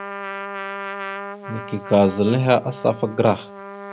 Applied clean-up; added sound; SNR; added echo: none; Trumpet; 11 dB; none.